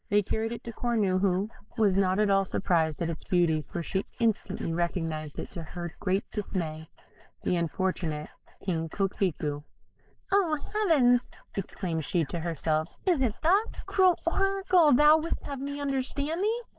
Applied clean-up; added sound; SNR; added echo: neural mask model Resemble Enhance denoiser.